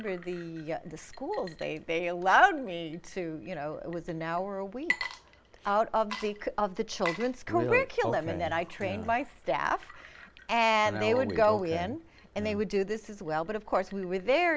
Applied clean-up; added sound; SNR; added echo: none; Water / Liquid; 16 dB; none.